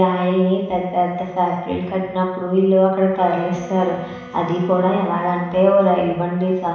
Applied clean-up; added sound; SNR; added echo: none; Wind instrument, woodwind instrument; 20 dB; reverberation time 1.0 s.